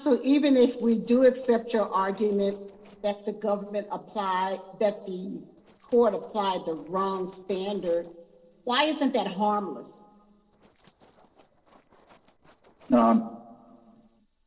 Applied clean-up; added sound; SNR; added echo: neural separator model SepFormer DNS4.